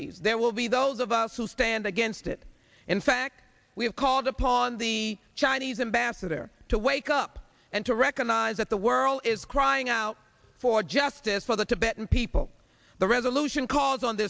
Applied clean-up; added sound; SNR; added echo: none; none; none; none.